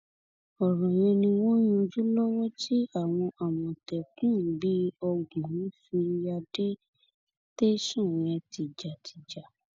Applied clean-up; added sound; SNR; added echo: none; none; none; none.